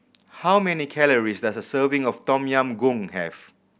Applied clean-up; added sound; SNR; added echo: none; none; none; none.